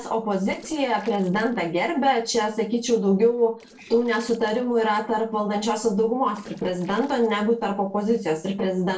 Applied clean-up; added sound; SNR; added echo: neural separator model SepFormer DNS4.